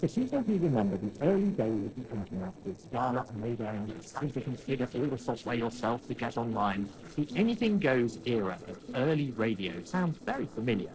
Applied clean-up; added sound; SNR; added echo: neural separator model SepFormer DNS4.